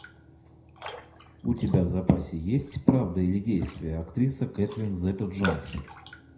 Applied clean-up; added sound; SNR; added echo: none; Raindrop; 15 dB; reverberation time 0.5 s.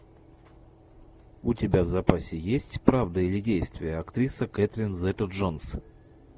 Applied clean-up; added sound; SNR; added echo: none; none; none; none.